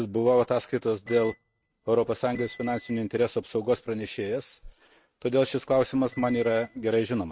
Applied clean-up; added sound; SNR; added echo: neural mask model RNNoise.